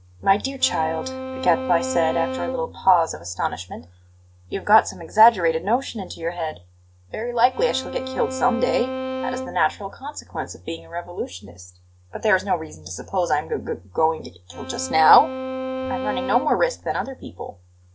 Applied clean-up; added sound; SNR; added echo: none; Bowed string instrument; 7 dB; none.